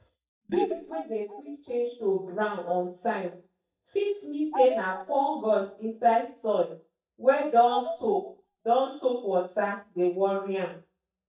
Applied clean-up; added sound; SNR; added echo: neural mask model DeepFilterNet 3.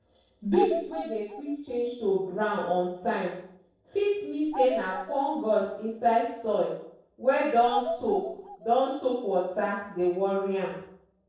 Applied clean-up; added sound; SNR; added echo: neural separator model SepFormer DNS4.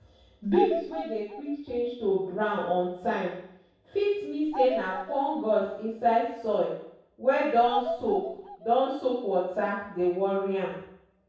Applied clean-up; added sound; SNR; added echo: none; Bird vocalization, bird call, bird song; 9 dB; reverberation time 0.7 s.